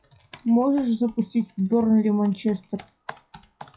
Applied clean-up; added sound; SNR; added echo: classical method WPE with log-MMSE.